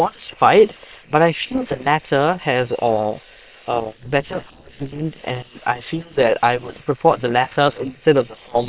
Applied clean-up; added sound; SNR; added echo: neural separator model SepFormer WHAM!.